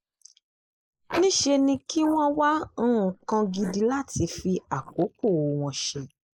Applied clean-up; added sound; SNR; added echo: neural mask model Resemble Enhance denoiser.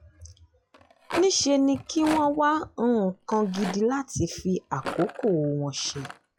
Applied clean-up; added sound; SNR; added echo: classical method log-MMSE.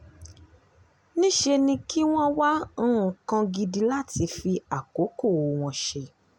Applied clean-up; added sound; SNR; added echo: none; none; none; none.